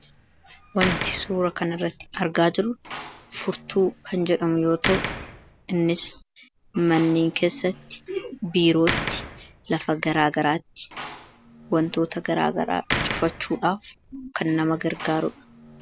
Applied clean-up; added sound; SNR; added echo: none; Slam; 10 dB; none.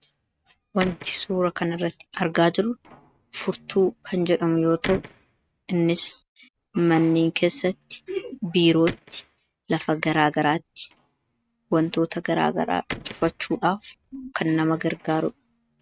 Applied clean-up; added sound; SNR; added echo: neural mask model RNNoise.